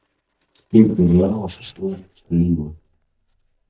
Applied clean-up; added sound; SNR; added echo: neural mask model DeepFilterNet 3.